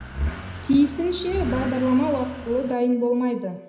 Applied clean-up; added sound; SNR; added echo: none; Accelerating, revving, vroom / Car; 9 dB; reverberation time 0.9 s.